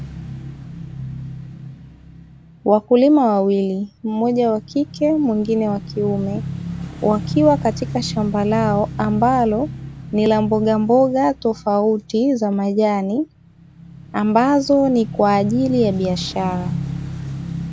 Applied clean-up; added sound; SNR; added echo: none; Motorcycle / Engine; 11 dB; none.